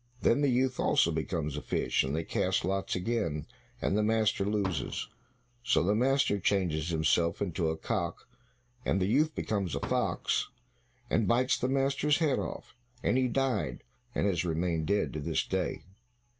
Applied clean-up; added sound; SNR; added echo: none; Fireworks; 13 dB; none.